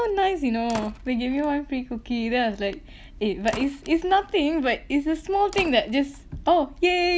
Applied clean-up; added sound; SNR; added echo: none; Slam; 19 dB; none.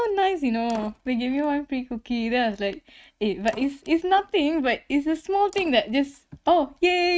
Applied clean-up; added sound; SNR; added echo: neural mask model RNNoise.